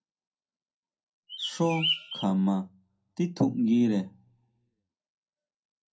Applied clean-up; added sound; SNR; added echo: none; Bird; 2 dB; reverberation time 0.3 s.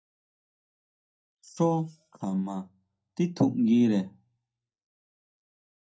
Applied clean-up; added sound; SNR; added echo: neural mask model DeepFilterNet 3.